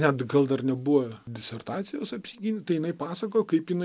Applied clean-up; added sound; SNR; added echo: none; none; none; none.